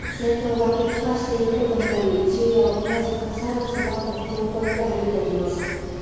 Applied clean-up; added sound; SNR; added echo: none; Bird; 9 dB; reverberation time 2.2 s.